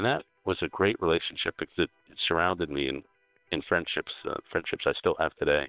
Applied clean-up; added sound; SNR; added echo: neural separator model SepFormer WHAM!.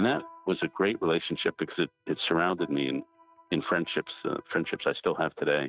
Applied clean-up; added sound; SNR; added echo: neural mask model RNNoise.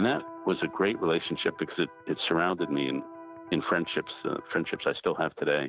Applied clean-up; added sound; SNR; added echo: none; Electric guitar; 16 dB; none.